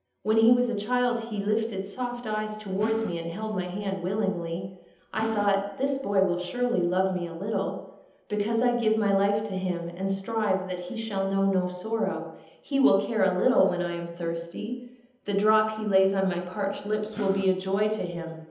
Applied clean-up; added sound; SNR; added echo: none; Gasp; 16 dB; reverberation time 0.9 s.